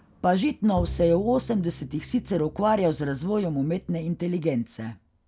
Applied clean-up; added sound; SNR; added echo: none; Bowed string instrument; 14 dB; none.